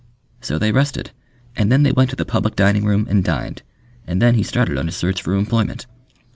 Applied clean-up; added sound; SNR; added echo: none; none; none; none.